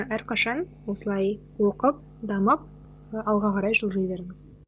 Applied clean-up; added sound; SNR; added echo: none; none; none; none.